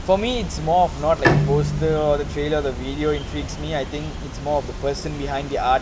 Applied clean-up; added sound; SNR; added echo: none; Bowed string instrument; 6 dB; none.